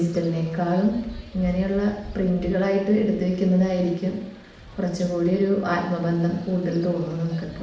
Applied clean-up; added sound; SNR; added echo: none; Wind; 19 dB; reverberation time 0.8 s.